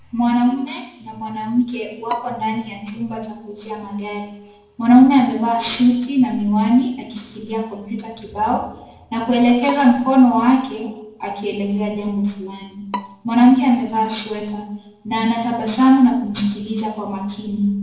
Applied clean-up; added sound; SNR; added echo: neural separator model SepFormer DNS4.